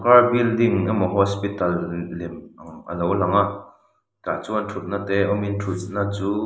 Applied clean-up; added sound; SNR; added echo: neural mask model Resemble Enhance denoiser.